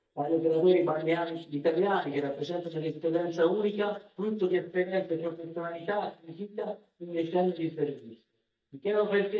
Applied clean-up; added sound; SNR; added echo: neural mask model DeepFilterNet 3.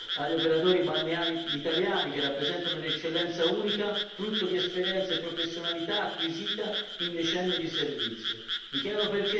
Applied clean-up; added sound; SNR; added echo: none; Frog; 4 dB; reverberation time 0.9 s.